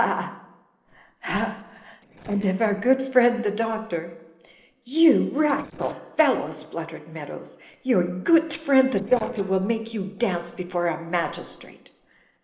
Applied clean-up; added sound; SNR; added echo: neural separator model SepFormer DNS4.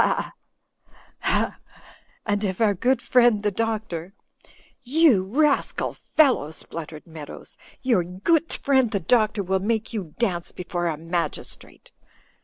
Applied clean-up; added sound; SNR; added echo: none; none; none; none.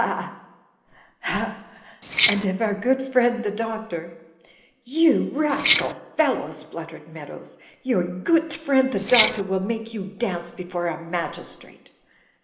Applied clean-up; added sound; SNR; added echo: none; Keys jangling; -2 dB; reverberation time 1.1 s.